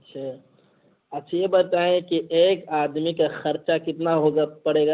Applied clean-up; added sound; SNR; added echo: none; none; none; none.